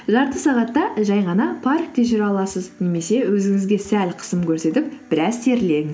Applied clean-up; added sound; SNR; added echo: none; none; none; none.